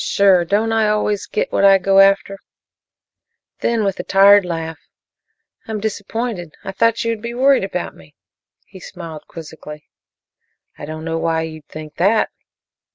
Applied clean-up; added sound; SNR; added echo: none; none; none; none.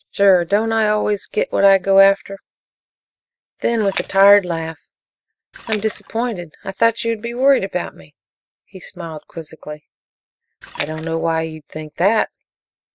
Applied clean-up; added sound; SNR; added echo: neural mask model DeepFilterNet 3.